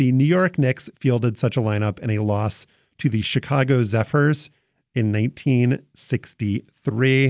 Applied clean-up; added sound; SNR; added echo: none; none; none; none.